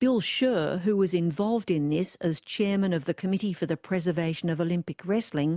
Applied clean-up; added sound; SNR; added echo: none; none; none; none.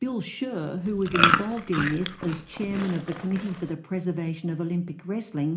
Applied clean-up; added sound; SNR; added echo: none; Chewing, mastication; -1 dB; reverberation time 0.4 s.